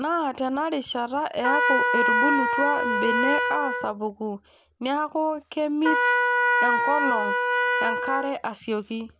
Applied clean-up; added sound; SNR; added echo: none; Trumpet; -2 dB; none.